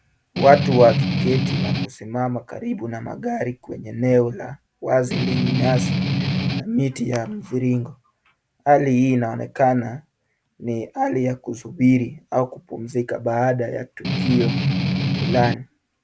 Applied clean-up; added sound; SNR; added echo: none; Strum; -1 dB; none.